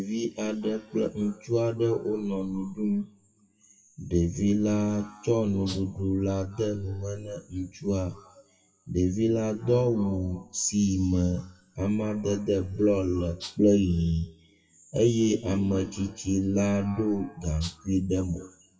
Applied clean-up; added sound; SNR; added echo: classical method WPE with log-MMSE.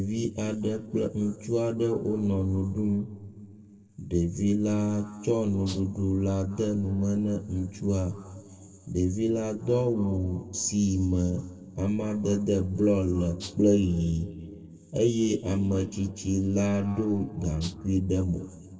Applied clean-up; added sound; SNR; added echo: neural separator model SepFormer DNS4.